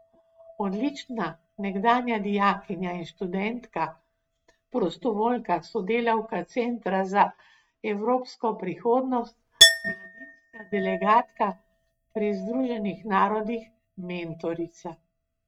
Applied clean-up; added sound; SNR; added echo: neural mask model RNNoise.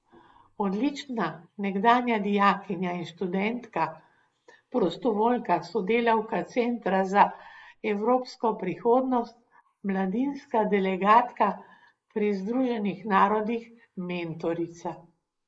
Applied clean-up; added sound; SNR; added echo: neural mask model Resemble Enhance denoiser.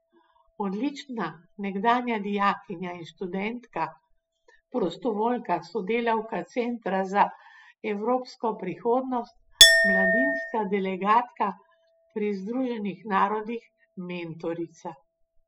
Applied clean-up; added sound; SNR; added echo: classical method spectral subtraction.